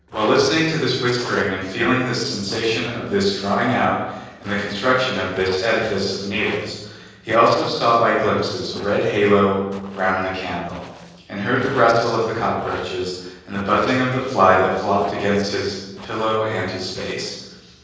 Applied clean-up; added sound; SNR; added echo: neural separator model SepFormer DNS4.